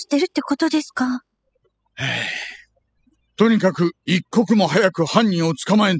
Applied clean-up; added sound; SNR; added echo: classical method spectral subtraction.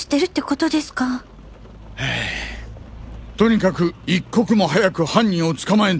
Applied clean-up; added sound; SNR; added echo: none; Rain; 19 dB; none.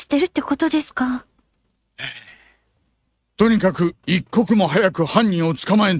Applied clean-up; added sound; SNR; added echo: neural mask model RNNoise.